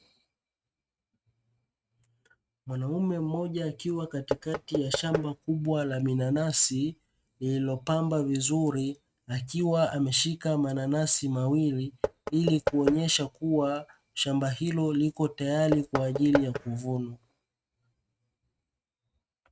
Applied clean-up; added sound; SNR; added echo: neural mask model RNNoise.